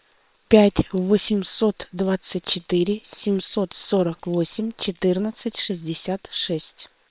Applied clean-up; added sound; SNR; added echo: neural separator model SepFormer WHAM!.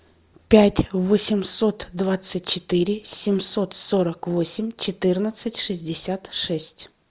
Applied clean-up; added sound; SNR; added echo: none; none; none; none.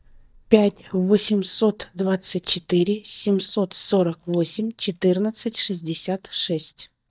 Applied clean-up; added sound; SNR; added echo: neural mask model DeepFilterNet 3.